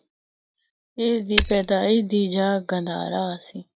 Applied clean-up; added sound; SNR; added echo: none; Shatter; 0 dB; none.